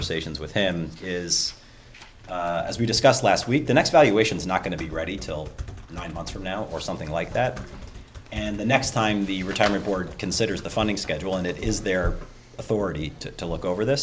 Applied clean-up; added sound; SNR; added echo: none; none; none; none.